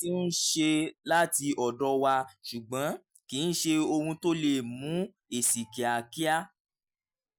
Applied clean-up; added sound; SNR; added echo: none; none; none; none.